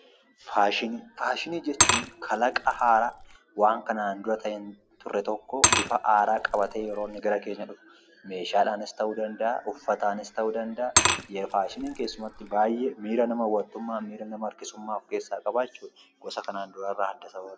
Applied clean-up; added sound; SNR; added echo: none; Glass / Liquid; 2 dB; none.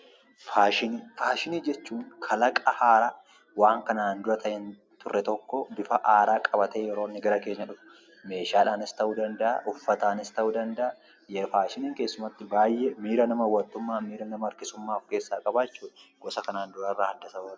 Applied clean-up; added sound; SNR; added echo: none; none; none; none.